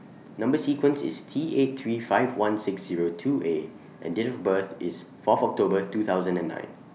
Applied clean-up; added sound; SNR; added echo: none; none; none; none.